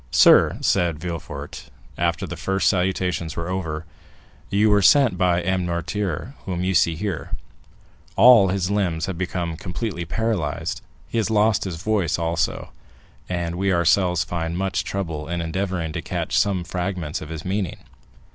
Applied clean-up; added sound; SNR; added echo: none; none; none; none.